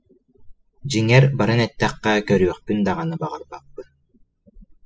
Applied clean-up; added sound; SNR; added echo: classical method spectral subtraction.